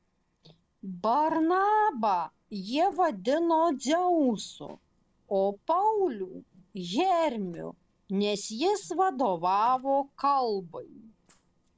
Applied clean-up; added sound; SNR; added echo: neural separator model SepFormer DNS4.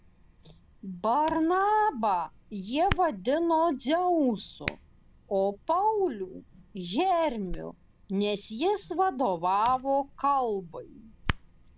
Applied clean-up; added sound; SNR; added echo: none; Hands; 12 dB; none.